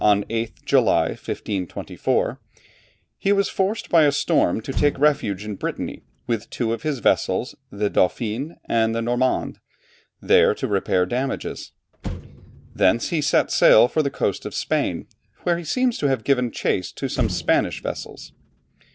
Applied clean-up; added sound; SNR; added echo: none; Motor vehicle (road); 16 dB; none.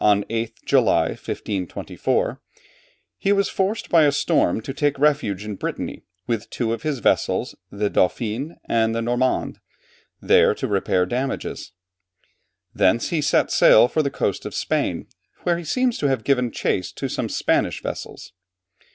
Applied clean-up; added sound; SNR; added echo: none; none; none; none.